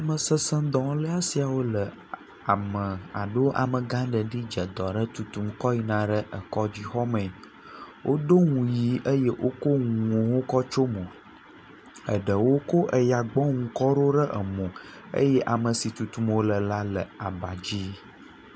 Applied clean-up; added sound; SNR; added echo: none; none; none; none.